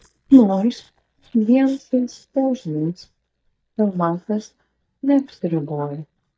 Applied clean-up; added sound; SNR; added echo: neural mask model DeepFilterNet 3.